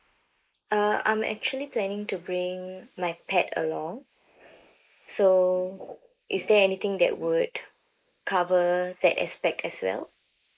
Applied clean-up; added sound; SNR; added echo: neural mask model Resemble Enhance denoiser.